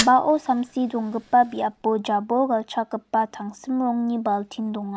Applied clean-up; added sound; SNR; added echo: none; Fire; 16 dB; none.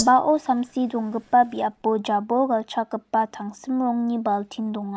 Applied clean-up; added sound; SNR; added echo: neural mask model Resemble Enhance denoiser.